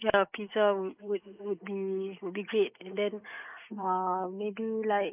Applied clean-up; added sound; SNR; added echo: neural mask model Resemble Enhance denoiser.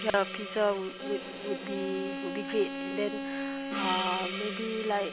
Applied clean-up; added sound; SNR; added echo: none; Bowed string instrument + Gong; 4 dB; none.